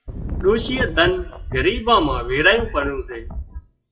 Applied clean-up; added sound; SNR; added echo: classical method WPE with log-MMSE.